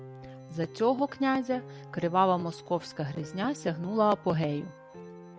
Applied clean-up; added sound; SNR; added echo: none; Piano; 17 dB; none.